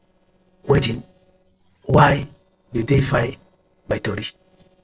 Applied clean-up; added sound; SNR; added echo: neural separator model SepFormer DNS4.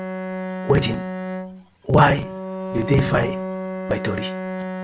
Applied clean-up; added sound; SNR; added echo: none; Bowed string instrument; 6 dB; none.